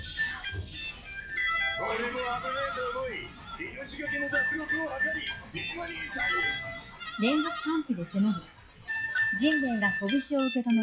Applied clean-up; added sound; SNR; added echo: classical method log-MMSE.